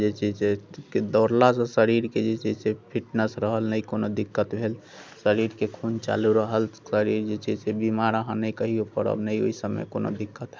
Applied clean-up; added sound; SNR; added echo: none; none; none; none.